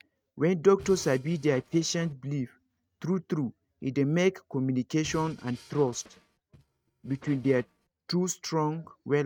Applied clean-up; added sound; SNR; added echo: neural mask model RNNoise.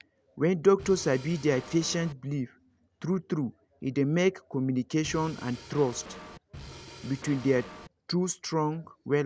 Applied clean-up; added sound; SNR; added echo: none; Drum kit; 15 dB; none.